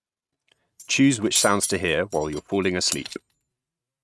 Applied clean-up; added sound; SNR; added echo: neural mask model RNNoise.